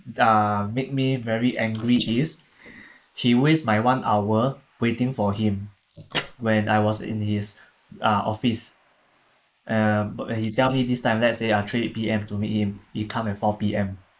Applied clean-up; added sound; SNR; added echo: neural mask model Resemble Enhance denoiser.